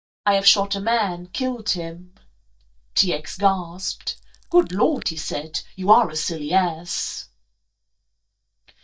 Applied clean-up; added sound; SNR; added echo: neural mask model DeepFilterNet 3.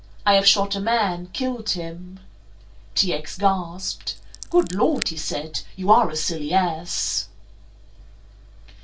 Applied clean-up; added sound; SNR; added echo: none; Scissors; 14 dB; reverberation time 0.2 s.